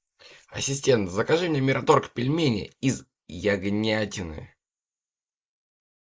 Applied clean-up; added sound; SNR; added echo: neural mask model Resemble Enhance denoiser.